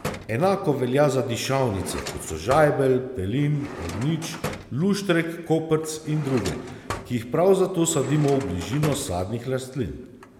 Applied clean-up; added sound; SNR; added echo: none; Drawer open or close; 14 dB; none.